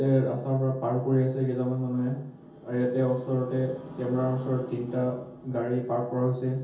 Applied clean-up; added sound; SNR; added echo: none; none; none; reverberation time 0.7 s.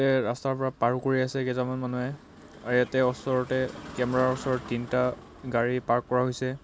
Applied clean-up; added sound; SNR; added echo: none; none; none; none.